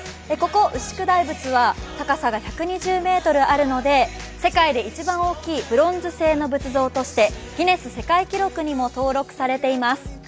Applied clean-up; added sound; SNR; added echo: none; none; none; none.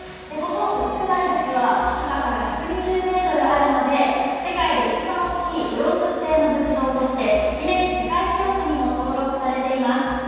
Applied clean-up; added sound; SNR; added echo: none; none; none; reverberation time 2.1 s.